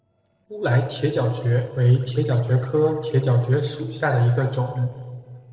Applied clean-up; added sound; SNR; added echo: neural separator model SepFormer DNS4.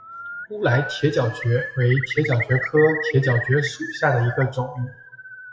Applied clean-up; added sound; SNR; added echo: classical method WPE with log-MMSE.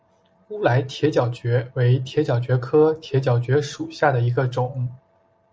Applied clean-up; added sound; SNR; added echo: none; none; none; none.